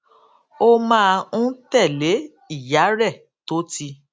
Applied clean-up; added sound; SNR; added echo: none; none; none; none.